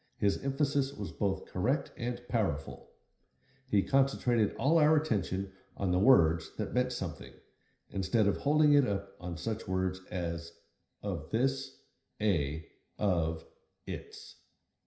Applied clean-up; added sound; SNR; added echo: none; none; none; reverberation time 0.5 s.